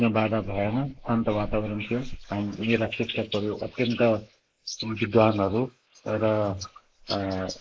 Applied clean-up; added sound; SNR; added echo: neural mask model Resemble Enhance denoiser.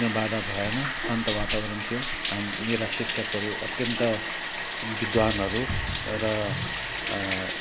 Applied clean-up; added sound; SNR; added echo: none; Bathtub (filling or washing); -2 dB; none.